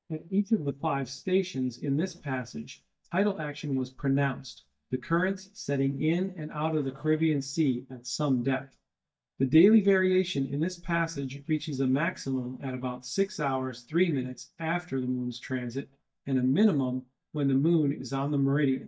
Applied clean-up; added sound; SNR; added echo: neural mask model DeepFilterNet 3.